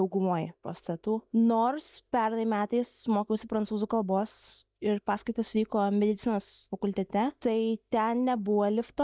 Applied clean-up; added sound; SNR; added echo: neural mask model DeepFilterNet 3.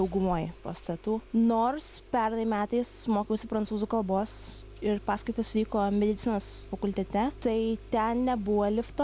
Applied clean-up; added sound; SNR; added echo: none; Engine starting; 17 dB; none.